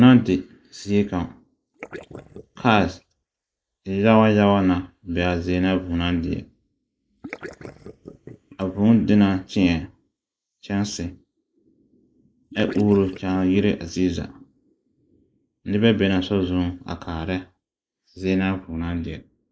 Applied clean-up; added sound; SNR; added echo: neural mask model Resemble Enhance denoiser.